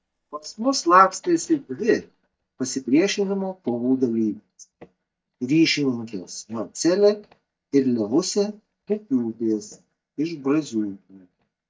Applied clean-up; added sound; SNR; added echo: neural mask model DeepFilterNet 3.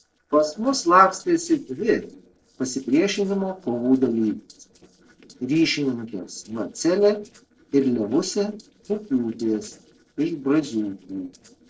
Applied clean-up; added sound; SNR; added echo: neural separator model SepFormer DNS4.